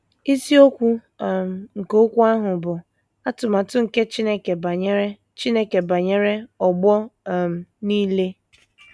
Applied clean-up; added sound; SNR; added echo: none; none; none; none.